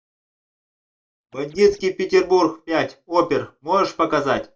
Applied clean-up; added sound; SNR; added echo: neural mask model DeepFilterNet 3.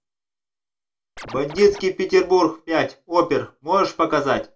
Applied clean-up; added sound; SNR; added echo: none; Scratching (performance technique); 15 dB; reverberation time 0.2 s.